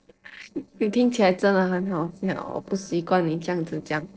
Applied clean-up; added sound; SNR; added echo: neural separator model SepFormer DNS4.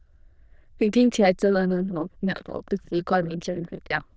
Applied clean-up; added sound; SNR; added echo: neural diffusion model UNIVERSE++.